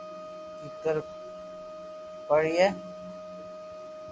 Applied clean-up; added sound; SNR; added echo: none; Wind instrument, woodwind instrument; 10 dB; none.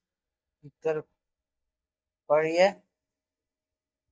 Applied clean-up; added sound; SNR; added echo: neural mask model DeepFilterNet 3.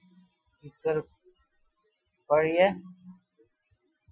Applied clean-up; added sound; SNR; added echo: classical method Wiener filter.